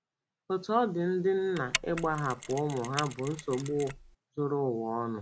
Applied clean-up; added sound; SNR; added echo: none; Mechanisms; 6 dB; none.